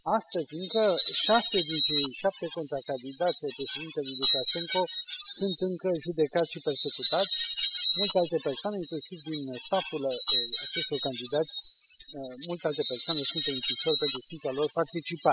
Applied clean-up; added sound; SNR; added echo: classical method spectral subtraction.